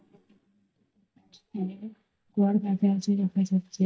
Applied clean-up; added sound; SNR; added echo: neural mask model DeepFilterNet 3.